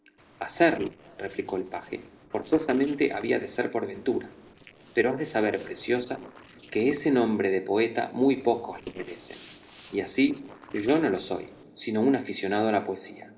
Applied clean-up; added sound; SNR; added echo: neural separator model SepFormer DNS4.